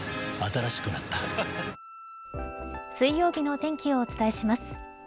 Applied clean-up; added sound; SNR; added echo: none; Wind instrument, woodwind instrument; 18 dB; none.